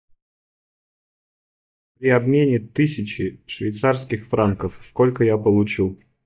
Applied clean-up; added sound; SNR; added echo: neural mask model DeepFilterNet 3.